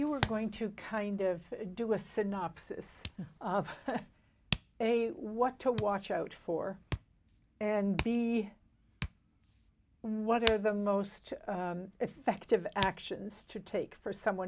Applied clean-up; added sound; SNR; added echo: none; Hands; 7 dB; none.